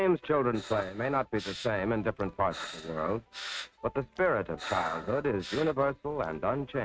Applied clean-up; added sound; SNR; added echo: neural mask model RNNoise.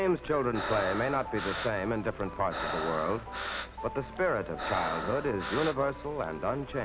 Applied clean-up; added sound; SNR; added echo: none; Breathing; 7 dB; none.